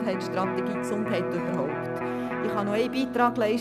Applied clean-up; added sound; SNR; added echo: none; Electric guitar; 2 dB; none.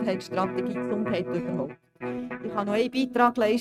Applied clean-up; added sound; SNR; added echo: neural mask model RNNoise.